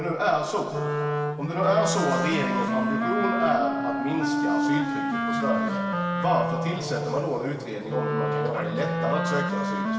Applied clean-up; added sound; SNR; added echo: none; Wind instrument, woodwind instrument; 0 dB; reverberation time 2.3 s.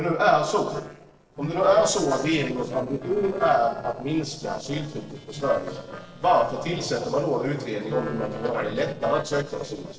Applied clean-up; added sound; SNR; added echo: neural separator model SepFormer DNS4.